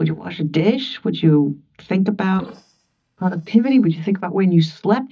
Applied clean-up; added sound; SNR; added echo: neural mask model DeepFilterNet 3.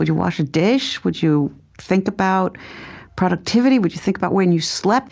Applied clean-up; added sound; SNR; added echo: none; none; none; none.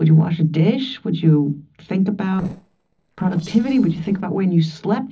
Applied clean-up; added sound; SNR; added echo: neural separator model SepFormer DNS4.